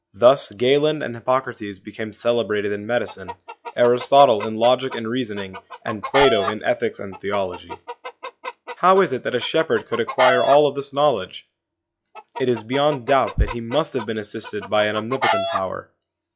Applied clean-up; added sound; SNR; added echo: classical method log-MMSE.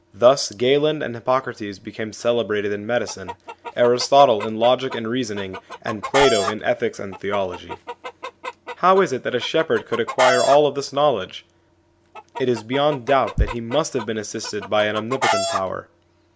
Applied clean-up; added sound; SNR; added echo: none; Chicken, rooster; 8 dB; none.